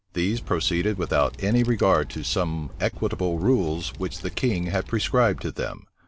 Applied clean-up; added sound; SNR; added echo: none; Wind; 13 dB; none.